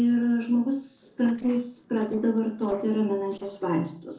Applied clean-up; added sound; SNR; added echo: neural separator model SepFormer DNS4.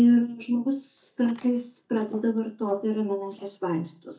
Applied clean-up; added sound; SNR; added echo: neural mask model DeepFilterNet 3.